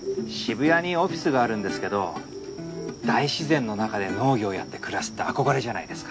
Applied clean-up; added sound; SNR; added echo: none; none; none; none.